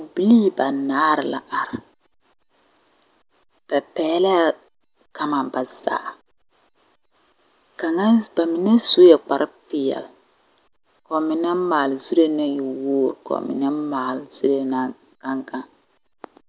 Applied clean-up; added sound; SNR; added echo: none; none; none; none.